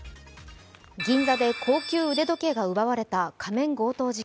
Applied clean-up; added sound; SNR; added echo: none; none; none; none.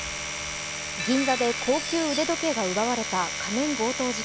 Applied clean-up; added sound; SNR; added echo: none; Domestic sounds, home sounds; 5 dB; none.